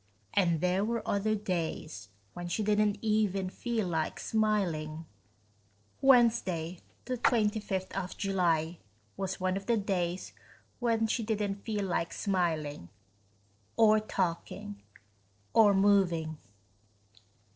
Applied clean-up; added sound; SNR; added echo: neural separator model SepFormer DNS4.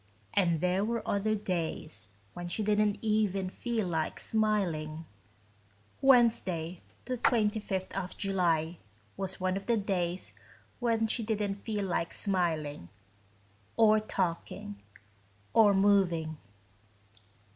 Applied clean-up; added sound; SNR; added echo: none; Splash, splatter; 6 dB; none.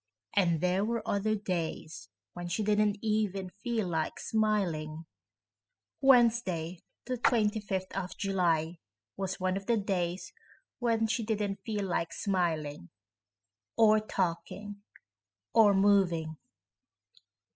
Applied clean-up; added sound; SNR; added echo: classical method spectral subtraction.